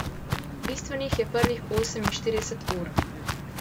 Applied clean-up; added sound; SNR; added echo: none; Walk, footsteps; 0 dB; none.